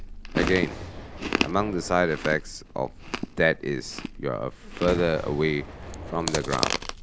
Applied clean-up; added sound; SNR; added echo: none; Boom + Chewing, mastication; 5 dB; none.